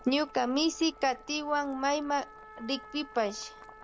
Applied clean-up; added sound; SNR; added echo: none; Trumpet + Boiling; 19 dB; none.